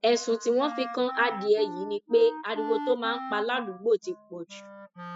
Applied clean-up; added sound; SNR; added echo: classical method spectral subtraction.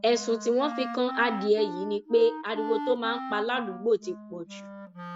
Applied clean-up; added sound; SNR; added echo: none; Wind instrument, woodwind instrument; 10 dB; none.